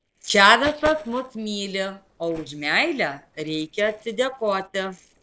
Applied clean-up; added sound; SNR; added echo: neural separator model SepFormer DNS4.